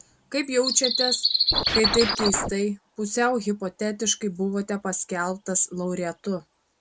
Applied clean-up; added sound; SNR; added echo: none; Bird vocalization, bird call, bird song + Scratching (performance technique); 3 dB; none.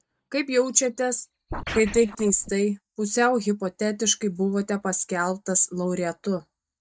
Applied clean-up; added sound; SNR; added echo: neural mask model DeepFilterNet 3.